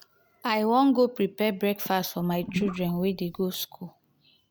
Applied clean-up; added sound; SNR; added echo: none; Gurgling / Liquid; 9 dB; none.